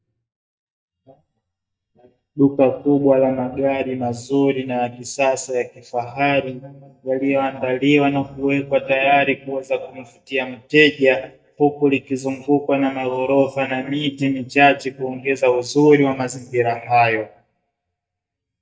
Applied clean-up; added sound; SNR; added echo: neural mask model DeepFilterNet 3.